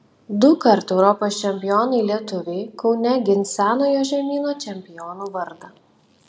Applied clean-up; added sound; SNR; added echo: none; none; none; none.